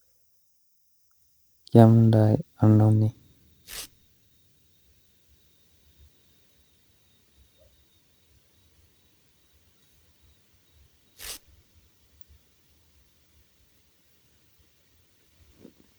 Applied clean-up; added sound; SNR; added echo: neural mask model DeepFilterNet 3.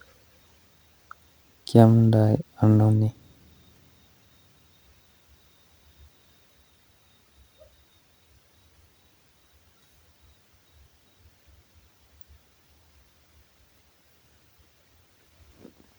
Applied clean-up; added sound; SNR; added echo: none; none; none; none.